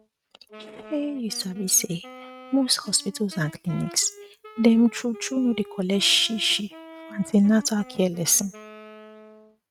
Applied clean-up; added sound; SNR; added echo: neural mask model RNNoise.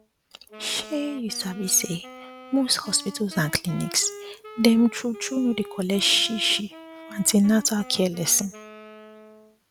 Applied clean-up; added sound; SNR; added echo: none; Wind instrument, woodwind instrument; 17 dB; none.